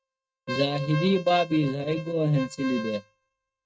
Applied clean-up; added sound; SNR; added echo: neural mask model RNNoise.